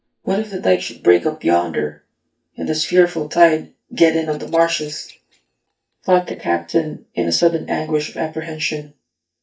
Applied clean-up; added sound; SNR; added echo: neural mask model DeepFilterNet 3.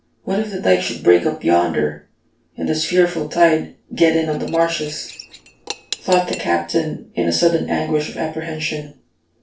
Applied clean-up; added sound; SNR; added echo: neural separator model SepFormer DNS4.